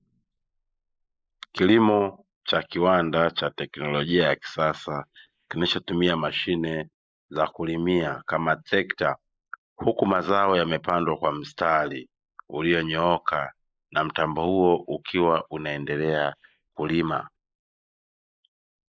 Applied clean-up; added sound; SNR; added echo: neural mask model Resemble Enhance denoiser.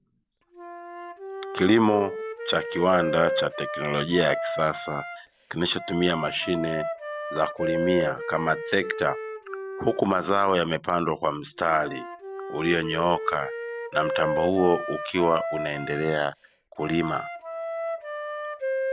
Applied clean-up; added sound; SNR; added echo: none; Wind instrument, woodwind instrument; 6 dB; none.